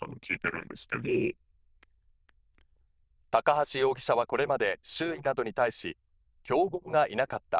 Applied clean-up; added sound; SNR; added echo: neural diffusion model UNIVERSE++.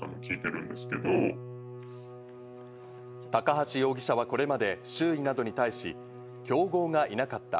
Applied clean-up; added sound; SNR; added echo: none; Bowed string instrument; 14 dB; none.